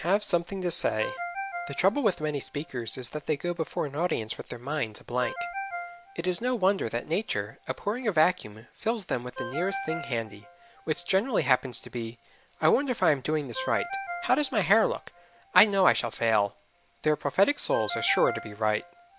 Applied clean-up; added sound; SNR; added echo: none; Ringtone; 13 dB; none.